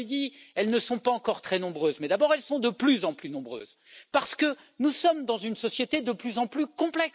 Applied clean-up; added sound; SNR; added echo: none; none; none; none.